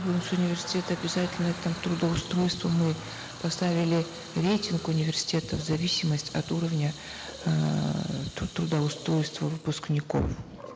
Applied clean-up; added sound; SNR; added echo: none; Sink (filling or washing) / Water tap, faucet + Traffic noise, roadway noise; 14 dB; none.